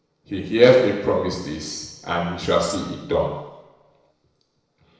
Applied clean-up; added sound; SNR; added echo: neural separator model SepFormer DNS4.